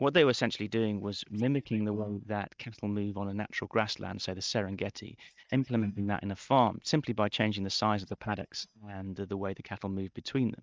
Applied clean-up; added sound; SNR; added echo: neural mask model DeepFilterNet 3.